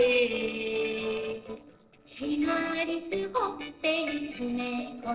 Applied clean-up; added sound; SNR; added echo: neural separator model SepFormer DNS4.